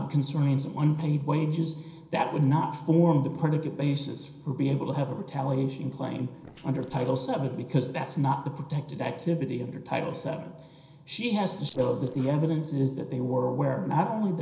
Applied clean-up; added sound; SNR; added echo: neural separator model SepFormer DNS4.